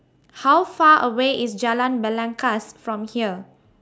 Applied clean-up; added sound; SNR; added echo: none; none; none; none.